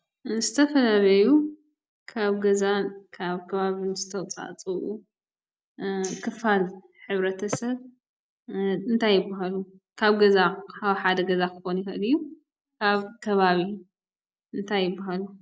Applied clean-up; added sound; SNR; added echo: none; none; none; none.